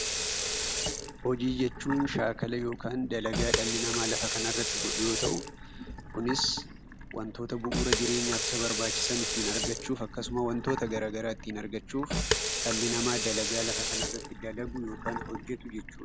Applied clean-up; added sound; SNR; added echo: none; Sink (filling or washing) / Water tap, faucet; 0 dB; none.